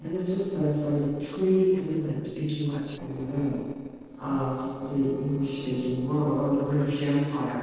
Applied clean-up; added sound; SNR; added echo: neural separator model SepFormer DNS4.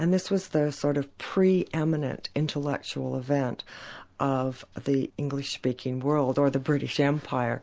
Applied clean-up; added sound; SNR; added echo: none; none; none; none.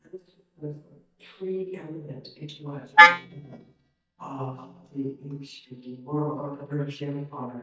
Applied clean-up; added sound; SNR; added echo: neural mask model DeepFilterNet 3.